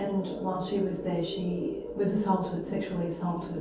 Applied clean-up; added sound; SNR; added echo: none; none; none; reverberation time 0.6 s.